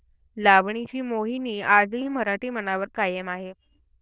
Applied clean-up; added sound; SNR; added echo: neural diffusion model UNIVERSE++.